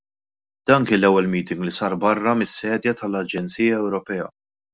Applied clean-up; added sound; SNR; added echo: none; none; none; none.